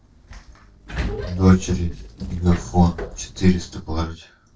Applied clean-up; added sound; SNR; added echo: neural separator model SepFormer DNS4.